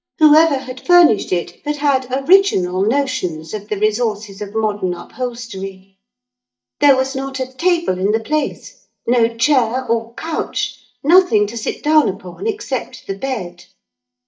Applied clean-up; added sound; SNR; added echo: neural mask model DeepFilterNet 3.